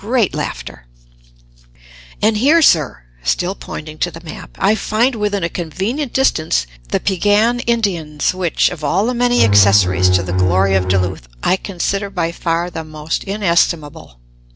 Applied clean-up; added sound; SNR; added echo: none; Bowed string instrument; -3 dB; none.